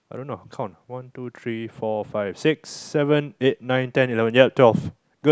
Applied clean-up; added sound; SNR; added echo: none; none; none; none.